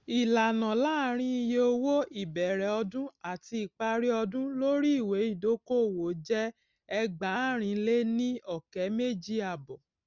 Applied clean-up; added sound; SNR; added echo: none; none; none; none.